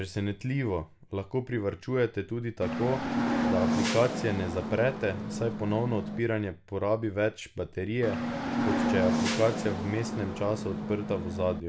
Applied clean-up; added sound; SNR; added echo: none; Hiss / Bus / Engine; 0 dB; none.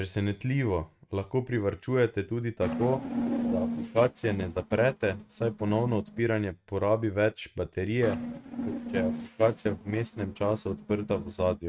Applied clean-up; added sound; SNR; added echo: neural mask model RNNoise.